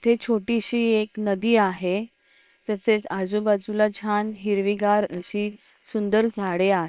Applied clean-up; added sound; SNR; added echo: neural separator model SepFormer WHAM!.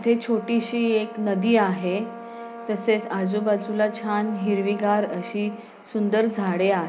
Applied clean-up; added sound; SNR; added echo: none; Brass instrument; 15 dB; none.